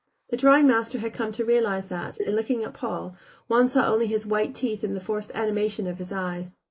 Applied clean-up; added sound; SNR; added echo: neural mask model Resemble Enhance denoiser.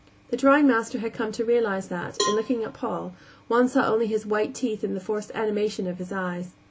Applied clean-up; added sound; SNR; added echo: none; Cowbell; 9 dB; none.